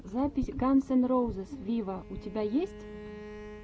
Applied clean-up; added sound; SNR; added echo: none; Bowed string instrument; 18 dB; none.